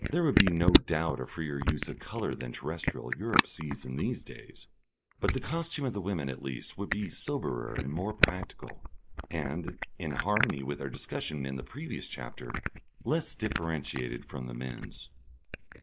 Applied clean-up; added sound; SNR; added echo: neural mask model Resemble Enhance denoiser.